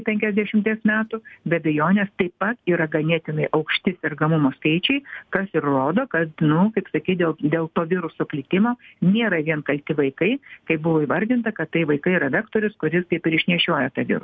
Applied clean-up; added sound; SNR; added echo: none; none; none; none.